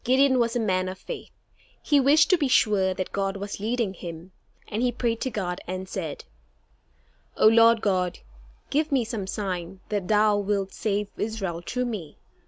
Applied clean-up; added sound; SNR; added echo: none; none; none; none.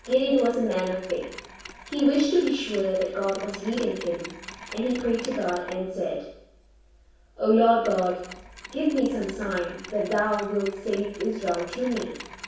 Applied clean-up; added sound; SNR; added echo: none; Mechanisms; 17 dB; reverberation time 0.7 s.